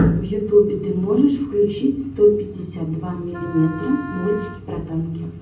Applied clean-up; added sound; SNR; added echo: none; Wind instrument, woodwind instrument; 17 dB; reverberation time 0.6 s.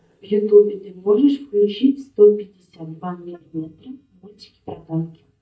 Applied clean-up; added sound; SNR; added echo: neural mask model DeepFilterNet 3.